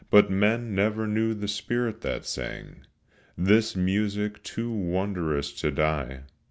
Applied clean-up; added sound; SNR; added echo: none; none; none; none.